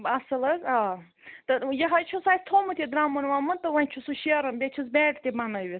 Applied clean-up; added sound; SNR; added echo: none; none; none; none.